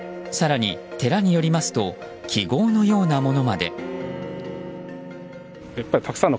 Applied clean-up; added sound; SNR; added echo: none; Bowed string instrument; 19 dB; none.